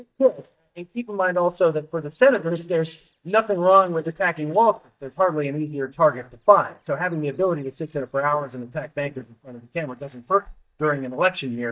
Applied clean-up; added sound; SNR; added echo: neural mask model DeepFilterNet 3.